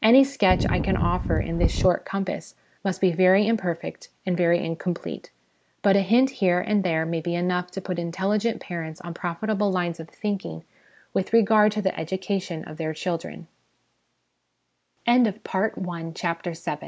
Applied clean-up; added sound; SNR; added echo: none; Wind; -1 dB; none.